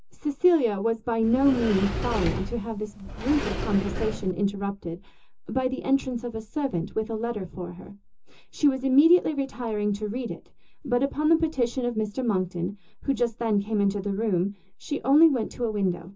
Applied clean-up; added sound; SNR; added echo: none; Sliding door; 5 dB; reverberation time 0.2 s.